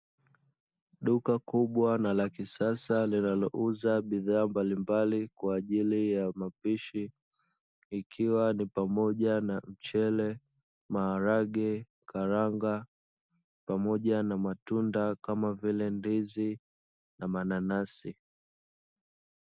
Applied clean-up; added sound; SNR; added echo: none; none; none; none.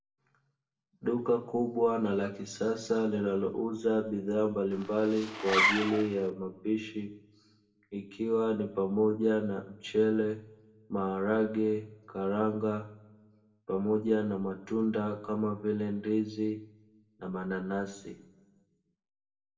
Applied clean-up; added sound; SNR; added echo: none; Zipper (clothing); 0 dB; reverberation time 0.6 s.